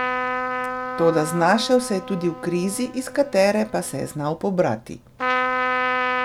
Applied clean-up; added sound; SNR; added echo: none; Trumpet; 4 dB; none.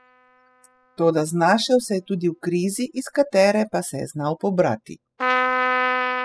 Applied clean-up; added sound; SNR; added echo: classical method spectral subtraction.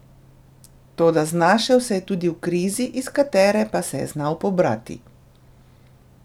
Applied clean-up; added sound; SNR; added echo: none; none; none; none.